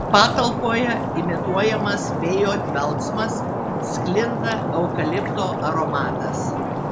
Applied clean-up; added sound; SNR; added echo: none; Stream; 1 dB; none.